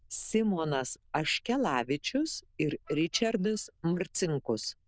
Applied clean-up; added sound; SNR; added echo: neural diffusion model UNIVERSE++.